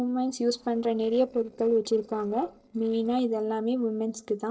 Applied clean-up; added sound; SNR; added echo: neural separator model SepFormer DNS4.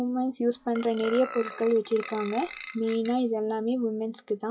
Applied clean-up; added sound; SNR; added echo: classical method WPE with log-MMSE.